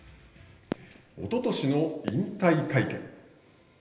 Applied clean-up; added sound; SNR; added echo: none; Fireworks; 13 dB; reverberation time 1.4 s.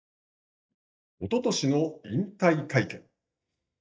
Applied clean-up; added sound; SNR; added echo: neural mask model DeepFilterNet 3.